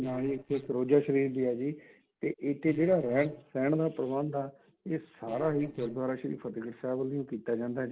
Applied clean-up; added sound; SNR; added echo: neural separator model SepFormer DNS4.